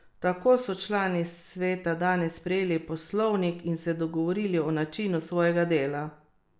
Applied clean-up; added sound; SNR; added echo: none; none; none; none.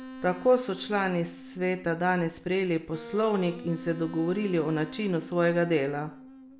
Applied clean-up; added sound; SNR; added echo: none; Wind instrument, woodwind instrument; 15 dB; none.